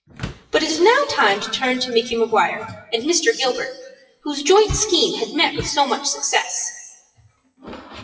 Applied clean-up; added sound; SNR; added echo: classical method WPE with log-MMSE.